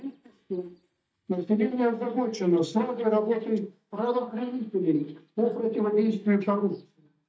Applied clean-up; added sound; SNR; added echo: neural mask model DeepFilterNet 3.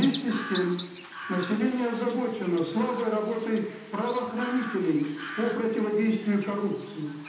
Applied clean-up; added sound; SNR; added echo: none; Chirp, tweet; 9 dB; reverberation time 0.8 s.